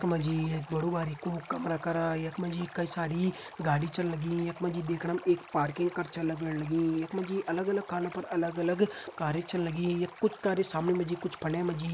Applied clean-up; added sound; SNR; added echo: none; Stream; 18 dB; none.